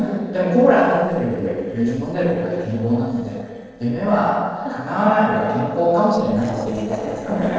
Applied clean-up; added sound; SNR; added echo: neural separator model SepFormer DNS4.